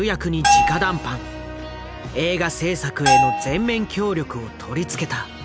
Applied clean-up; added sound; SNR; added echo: none; Bell; -2 dB; none.